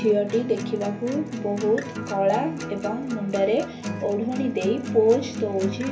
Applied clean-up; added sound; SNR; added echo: none; Acoustic guitar; 8 dB; reverberation time 0.3 s.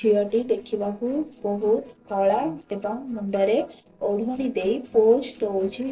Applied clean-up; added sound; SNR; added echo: neural separator model SepFormer DNS4.